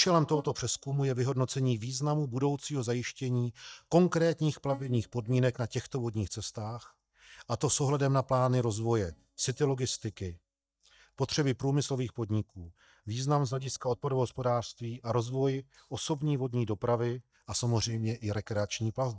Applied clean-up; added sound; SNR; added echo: neural mask model DeepFilterNet 3.